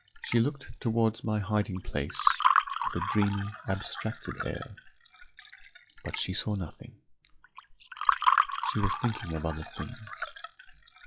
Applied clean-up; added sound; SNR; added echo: classical method log-MMSE.